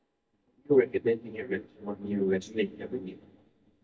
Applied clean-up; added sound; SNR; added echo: neural mask model DeepFilterNet 3.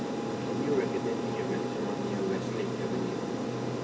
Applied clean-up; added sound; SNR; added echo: none; Aircraft; -3 dB; reverberation time 0.9 s.